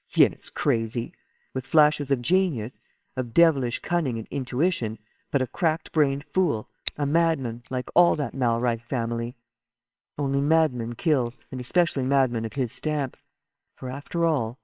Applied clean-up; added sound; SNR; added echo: neural separator model SepFormer WHAMR!.